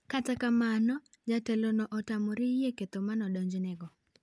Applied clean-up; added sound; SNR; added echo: none; none; none; none.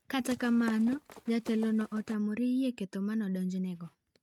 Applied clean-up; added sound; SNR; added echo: neural mask model RNNoise.